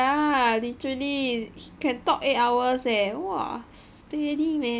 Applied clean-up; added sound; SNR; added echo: none; none; none; none.